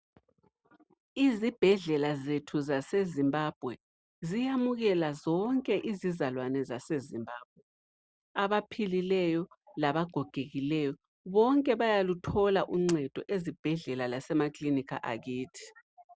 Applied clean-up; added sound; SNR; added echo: none; none; none; none.